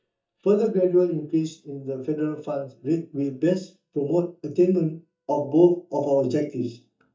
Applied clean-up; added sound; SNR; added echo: neural mask model DeepFilterNet 3.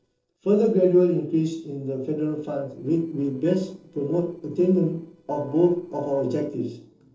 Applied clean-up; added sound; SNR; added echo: neural separator model SepFormer DNS4.